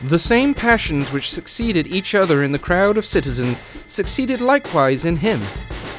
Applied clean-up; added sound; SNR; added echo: none; Bell / Drum / Drum kit; 13 dB; none.